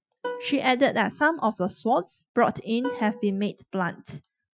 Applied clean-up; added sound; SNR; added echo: classical method Wiener filter.